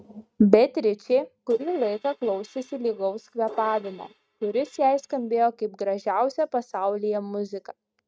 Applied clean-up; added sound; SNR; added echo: neural mask model RNNoise.